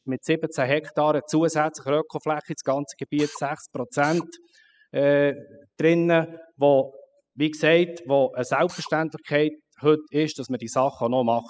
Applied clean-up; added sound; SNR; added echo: classical method spectral subtraction.